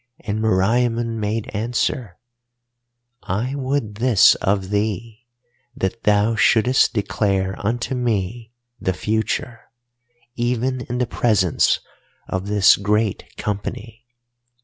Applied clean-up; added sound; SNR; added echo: none; none; none; none.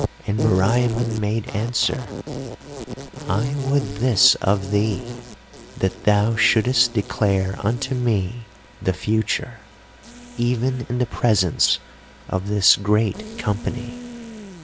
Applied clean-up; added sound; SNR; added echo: none; Insect; 12 dB; none.